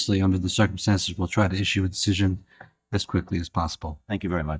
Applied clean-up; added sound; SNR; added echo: neural mask model DeepFilterNet 3.